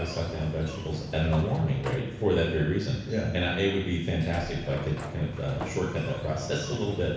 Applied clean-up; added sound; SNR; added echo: none; Sliding door; 12 dB; reverberation time 1.1 s.